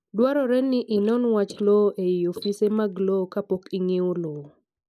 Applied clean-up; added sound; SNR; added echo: neural mask model Resemble Enhance denoiser.